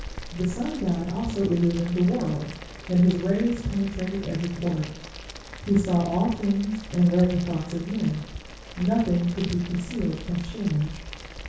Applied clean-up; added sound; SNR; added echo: none; Boiling; 13 dB; reverberation time 0.6 s.